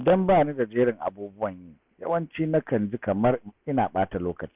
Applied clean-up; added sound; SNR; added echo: none; none; none; none.